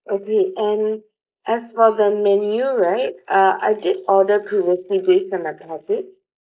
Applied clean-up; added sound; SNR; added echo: neural mask model Resemble Enhance denoiser.